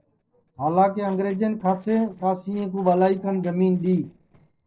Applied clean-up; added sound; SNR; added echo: neural separator model SepFormer DNS4.